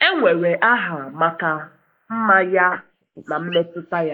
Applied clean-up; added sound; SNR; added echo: neural mask model Resemble Enhance denoiser.